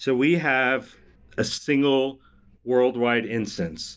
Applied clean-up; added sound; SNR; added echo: none; none; none; none.